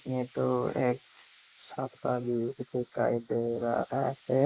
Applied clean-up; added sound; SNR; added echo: neural mask model Resemble Enhance denoiser.